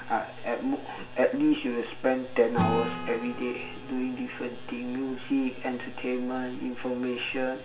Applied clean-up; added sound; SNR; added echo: none; Acoustic guitar / Strum; 11 dB; reverberation time 0.2 s.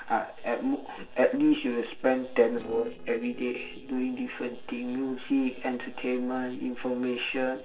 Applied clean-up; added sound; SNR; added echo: neural separator model SepFormer DNS4.